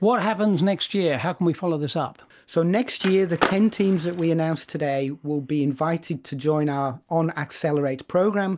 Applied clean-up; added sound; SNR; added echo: none; Skateboard; 6 dB; none.